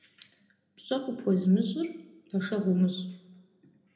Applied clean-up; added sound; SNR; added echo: none; none; none; reverberation time 0.7 s.